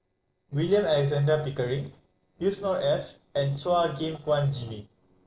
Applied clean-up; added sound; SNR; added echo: neural separator model SepFormer DNS4.